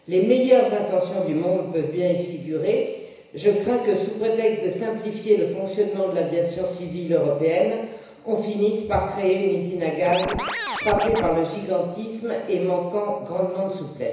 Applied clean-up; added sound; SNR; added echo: none; Scratching (performance technique); 5 dB; reverberation time 1.0 s.